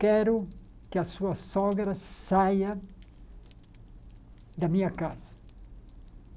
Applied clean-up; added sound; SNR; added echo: none; Fire; 19 dB; none.